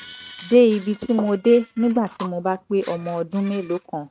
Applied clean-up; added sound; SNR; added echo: neural mask model RNNoise.